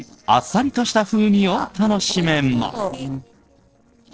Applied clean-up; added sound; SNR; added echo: neural separator model SepFormer DNS4.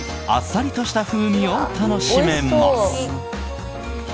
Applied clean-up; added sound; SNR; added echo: none; Insect; 20 dB; none.